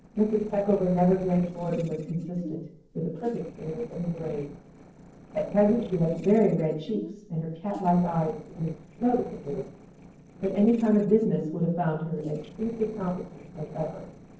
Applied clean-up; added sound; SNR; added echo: neural separator model SepFormer DNS4.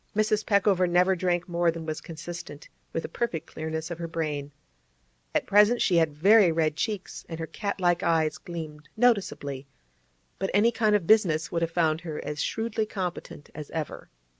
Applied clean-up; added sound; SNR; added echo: none; none; none; none.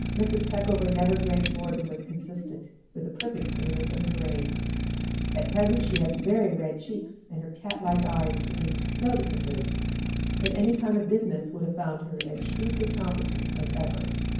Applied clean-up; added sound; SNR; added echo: none; Idling; 0 dB; reverberation time 0.9 s.